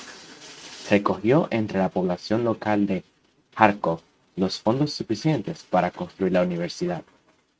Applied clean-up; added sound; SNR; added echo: neural mask model RNNoise.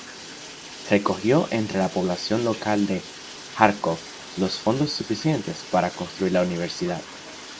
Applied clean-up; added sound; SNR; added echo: none; Bathtub (filling or washing); 15 dB; none.